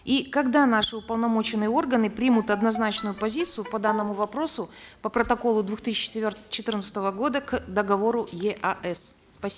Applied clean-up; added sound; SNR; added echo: none; Bowed string instrument; 12 dB; none.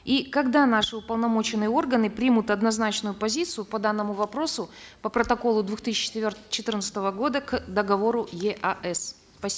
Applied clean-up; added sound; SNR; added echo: none; none; none; none.